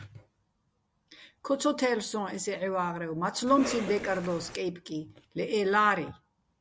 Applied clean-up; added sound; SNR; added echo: none; Cough; 8 dB; none.